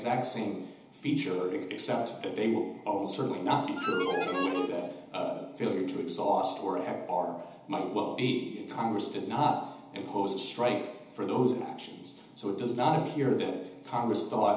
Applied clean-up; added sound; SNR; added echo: none; Harmonica; 5 dB; reverberation time 1.3 s.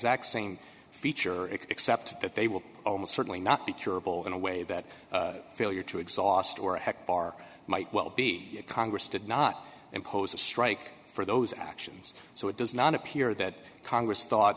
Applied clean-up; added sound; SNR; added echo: none; none; none; none.